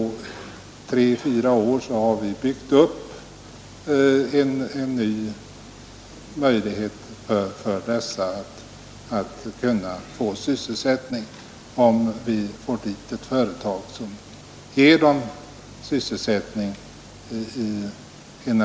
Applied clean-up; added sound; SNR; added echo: none; none; none; none.